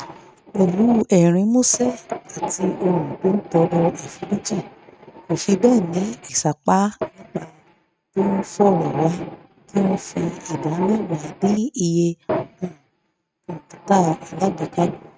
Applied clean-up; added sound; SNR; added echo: neural mask model RNNoise.